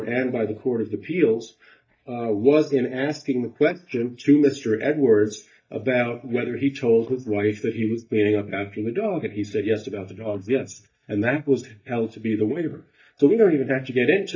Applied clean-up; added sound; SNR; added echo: neural mask model DeepFilterNet 3.